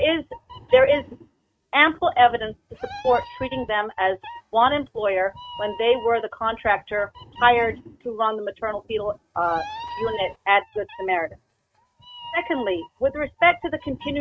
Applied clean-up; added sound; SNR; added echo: neural mask model RNNoise.